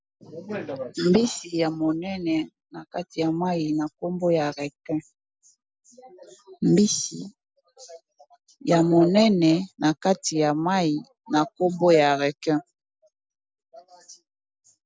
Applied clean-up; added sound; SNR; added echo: none; none; none; none.